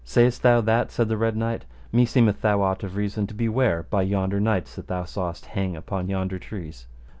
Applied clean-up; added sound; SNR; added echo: none; none; none; none.